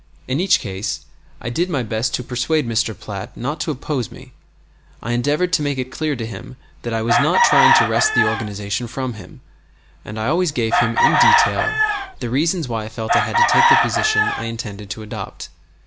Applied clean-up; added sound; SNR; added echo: none; Chicken, rooster; -4 dB; none.